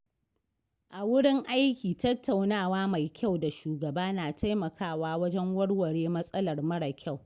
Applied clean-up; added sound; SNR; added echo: none; none; none; none.